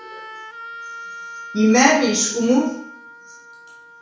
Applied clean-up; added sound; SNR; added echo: none; Wind instrument, woodwind instrument; 16 dB; reverberation time 0.6 s.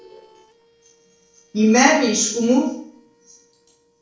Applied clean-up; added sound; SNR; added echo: neural separator model SepFormer DNS4.